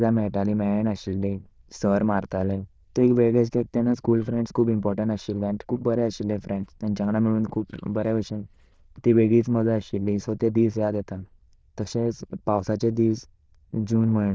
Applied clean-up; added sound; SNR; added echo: neural diffusion model UNIVERSE++.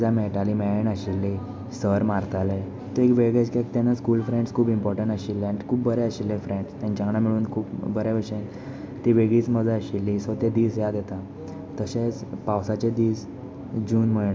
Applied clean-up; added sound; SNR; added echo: none; none; none; none.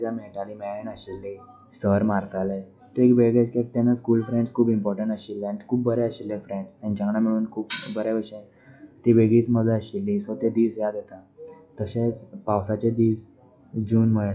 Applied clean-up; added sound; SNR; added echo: classical method log-MMSE.